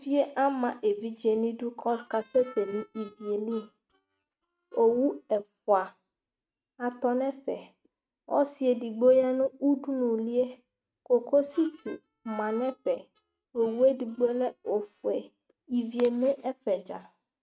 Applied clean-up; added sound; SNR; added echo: neural mask model RNNoise.